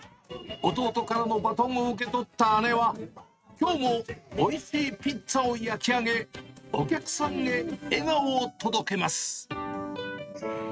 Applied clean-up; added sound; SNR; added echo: neural mask model RNNoise.